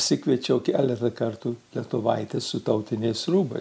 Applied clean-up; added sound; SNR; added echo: none; none; none; none.